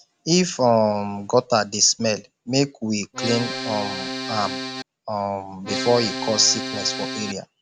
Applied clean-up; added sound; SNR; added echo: none; Accordion; 6 dB; none.